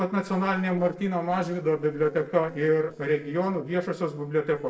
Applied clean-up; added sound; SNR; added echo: neural separator model SepFormer DNS4.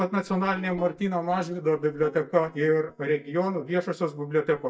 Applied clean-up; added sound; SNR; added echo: neural mask model DeepFilterNet 3.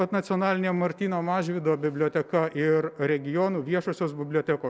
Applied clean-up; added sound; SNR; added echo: none; none; none; none.